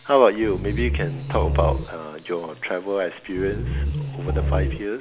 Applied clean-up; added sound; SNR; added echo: none; Growling; 0 dB; none.